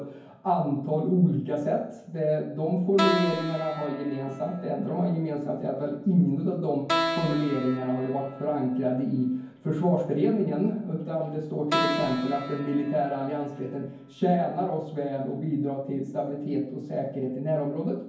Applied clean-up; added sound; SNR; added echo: none; Keyboard (musical); 7 dB; reverberation time 0.9 s.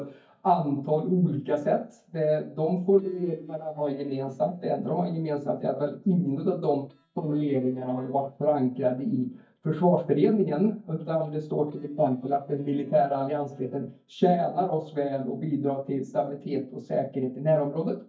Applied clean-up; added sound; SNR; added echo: neural mask model DeepFilterNet 3.